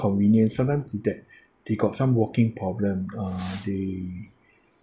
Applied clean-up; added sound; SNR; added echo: none; Fireworks; 20 dB; none.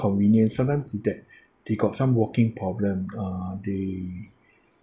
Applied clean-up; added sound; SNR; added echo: none; none; none; none.